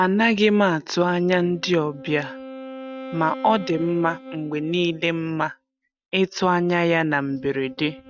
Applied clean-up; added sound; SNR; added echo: neural mask model RNNoise.